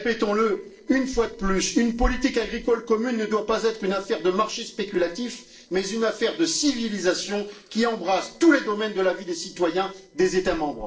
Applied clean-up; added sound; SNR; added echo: neural separator model SepFormer DNS4.